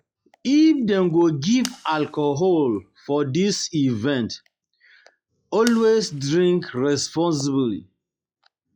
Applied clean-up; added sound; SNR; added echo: classical method log-MMSE.